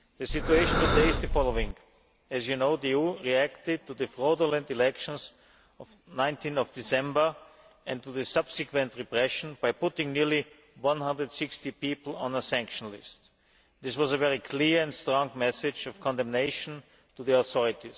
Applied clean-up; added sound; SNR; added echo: none; Breathing; -2 dB; none.